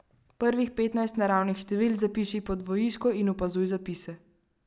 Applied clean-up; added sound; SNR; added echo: none; none; none; none.